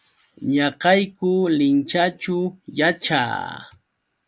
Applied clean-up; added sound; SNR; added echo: none; none; none; none.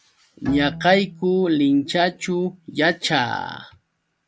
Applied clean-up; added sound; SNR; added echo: none; Bowed string instrument; 19 dB; none.